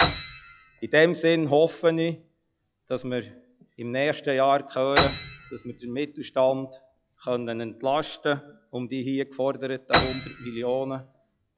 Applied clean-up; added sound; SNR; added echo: classical method log-MMSE.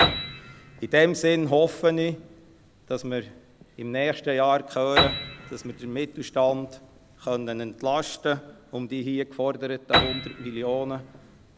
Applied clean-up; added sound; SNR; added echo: none; Piano; 5 dB; none.